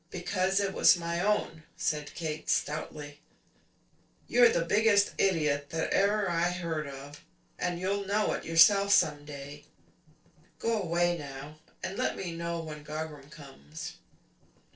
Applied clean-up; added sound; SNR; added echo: neural separator model SepFormer DNS4.